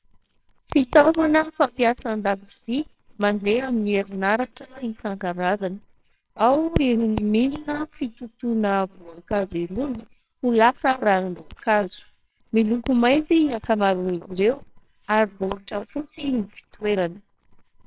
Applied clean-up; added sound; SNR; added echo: neural separator model SepFormer WHAMR!.